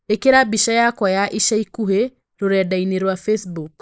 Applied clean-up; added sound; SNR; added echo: neural mask model Resemble Enhance denoiser.